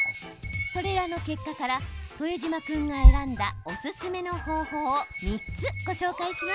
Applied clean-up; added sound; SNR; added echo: none; Wind chime; -3 dB; none.